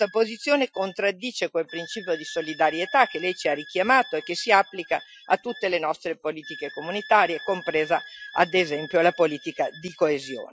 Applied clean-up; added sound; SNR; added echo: classical method Wiener filter.